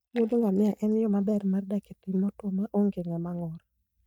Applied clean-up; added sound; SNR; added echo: neural mask model DeepFilterNet 3.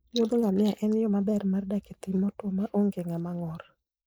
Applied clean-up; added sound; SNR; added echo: neural mask model Resemble Enhance denoiser.